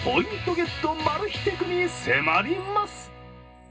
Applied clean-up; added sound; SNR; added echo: none; none; none; reverberation time 0.2 s.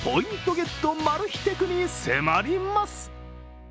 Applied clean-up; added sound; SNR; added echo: none; none; none; none.